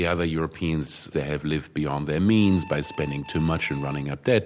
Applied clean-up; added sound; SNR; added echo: none; Alarm; 17 dB; none.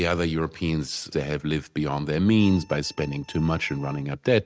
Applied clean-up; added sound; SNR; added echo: neural mask model RNNoise.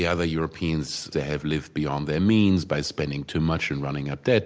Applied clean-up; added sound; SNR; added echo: none; none; none; none.